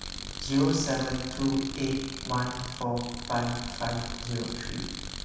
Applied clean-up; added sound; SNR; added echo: none; Tools; 8 dB; reverberation time 1.1 s.